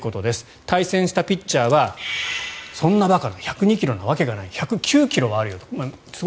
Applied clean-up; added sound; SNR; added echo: none; none; none; none.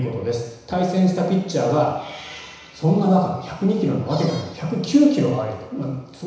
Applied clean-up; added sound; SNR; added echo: none; Squeak; 18 dB; reverberation time 1.0 s.